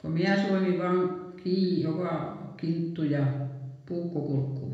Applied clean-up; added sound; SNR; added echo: none; none; none; reverberation time 0.9 s.